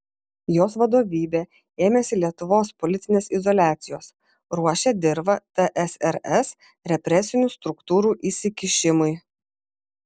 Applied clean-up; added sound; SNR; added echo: none; none; none; none.